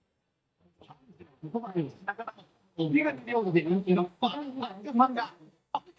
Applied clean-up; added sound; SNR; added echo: neural mask model DeepFilterNet 3.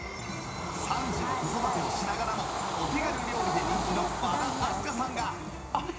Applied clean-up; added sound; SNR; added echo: none; Train / Bird vocalization, bird call, bird song; 1 dB; reverberation time 0.4 s.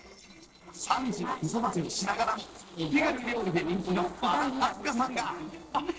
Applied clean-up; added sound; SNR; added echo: neural separator model SepFormer DNS4.